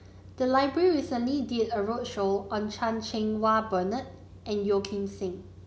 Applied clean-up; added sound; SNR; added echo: none; none; none; none.